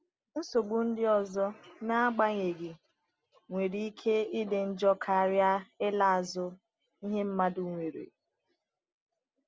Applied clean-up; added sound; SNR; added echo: none; none; none; none.